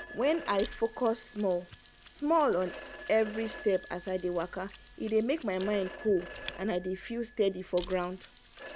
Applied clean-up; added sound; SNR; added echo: none; Telephone + Mechanisms; 12 dB; none.